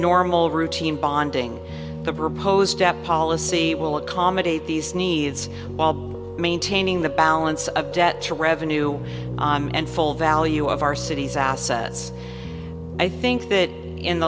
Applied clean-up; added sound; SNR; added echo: none; Piano; 8 dB; none.